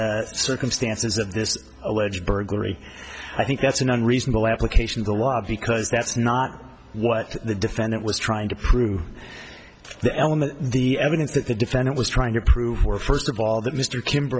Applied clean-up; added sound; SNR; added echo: none; none; none; none.